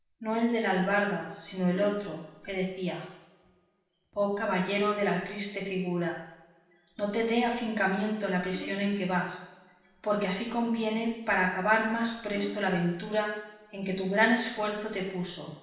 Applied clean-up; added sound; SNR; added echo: none; Bowed string instrument; 19 dB; reverberation time 0.9 s.